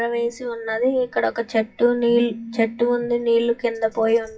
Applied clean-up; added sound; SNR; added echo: classical method WPE with log-MMSE.